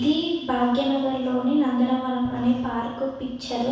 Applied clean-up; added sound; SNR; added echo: none; Drum; 19 dB; reverberation time 1.1 s.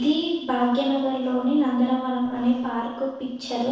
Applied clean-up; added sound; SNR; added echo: neural separator model SepFormer DNS4.